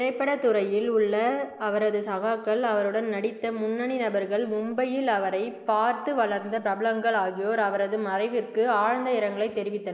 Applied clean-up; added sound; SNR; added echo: neural mask model Resemble Enhance denoiser.